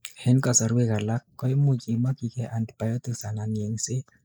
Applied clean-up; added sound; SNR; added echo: neural mask model Resemble Enhance denoiser.